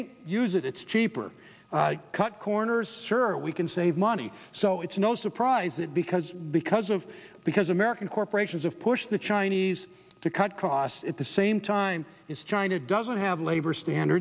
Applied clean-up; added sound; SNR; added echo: none; none; none; none.